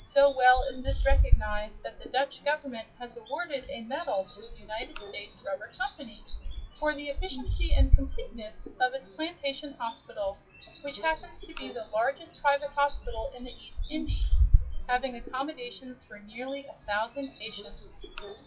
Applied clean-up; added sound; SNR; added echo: classical method WPE with log-MMSE.